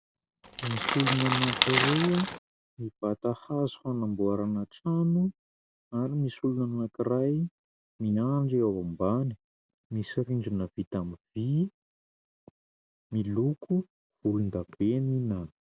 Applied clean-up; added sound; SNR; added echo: none; Crackle; -1 dB; none.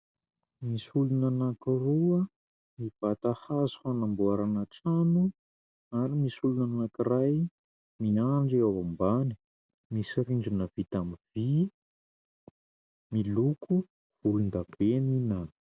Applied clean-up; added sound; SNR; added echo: none; none; none; none.